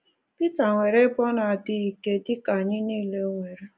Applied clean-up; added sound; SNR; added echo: none; none; none; none.